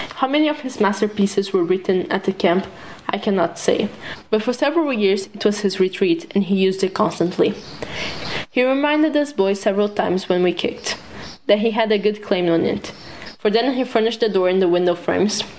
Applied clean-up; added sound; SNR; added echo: none; none; none; none.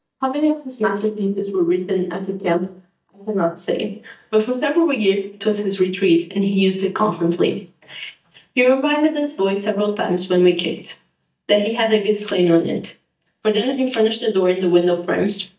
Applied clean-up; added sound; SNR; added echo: neural mask model DeepFilterNet 3.